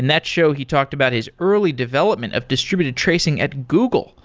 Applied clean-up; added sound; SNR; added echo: none; none; none; none.